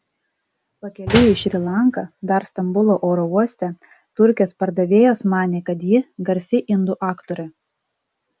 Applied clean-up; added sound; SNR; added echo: none; Slam; 7 dB; none.